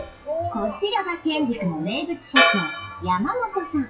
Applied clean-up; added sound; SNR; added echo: classical method WPE with log-MMSE.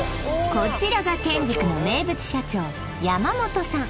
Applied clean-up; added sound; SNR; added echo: none; none; none; none.